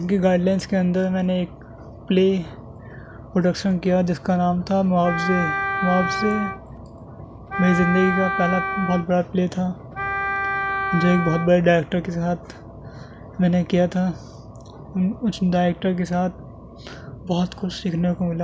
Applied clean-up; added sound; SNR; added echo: none; Wind instrument, woodwind instrument; 4 dB; none.